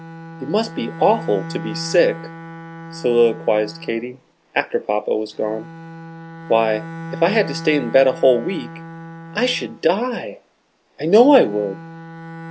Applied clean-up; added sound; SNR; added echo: none; Bowed string instrument; 14 dB; none.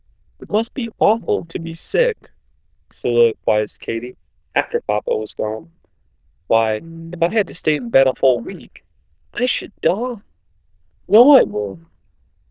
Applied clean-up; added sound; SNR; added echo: neural diffusion model UNIVERSE++.